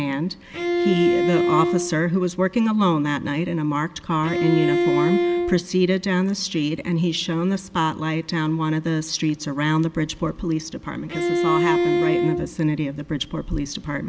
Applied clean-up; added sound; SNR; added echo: none; Bowed string instrument; -1 dB; none.